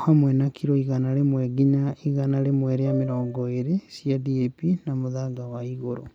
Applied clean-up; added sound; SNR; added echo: none; Piano; 12 dB; none.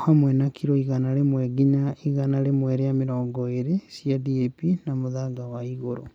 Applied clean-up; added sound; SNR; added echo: none; none; none; none.